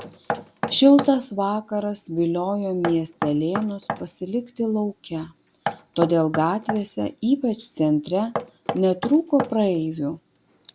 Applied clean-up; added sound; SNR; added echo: none; Knock; 11 dB; none.